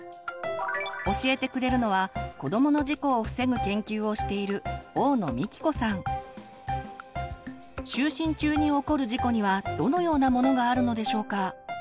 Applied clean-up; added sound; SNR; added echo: none; none; none; none.